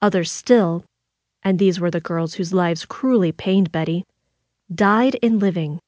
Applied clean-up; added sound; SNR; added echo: none; none; none; none.